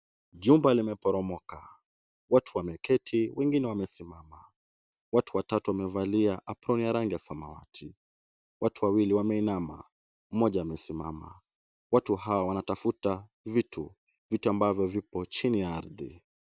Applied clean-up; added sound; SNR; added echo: none; none; none; none.